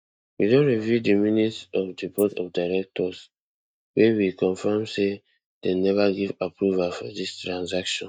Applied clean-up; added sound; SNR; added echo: neural mask model DeepFilterNet 3.